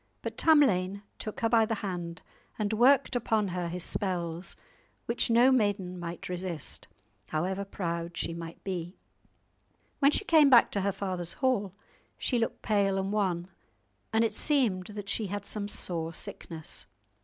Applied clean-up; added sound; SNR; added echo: none; none; none; none.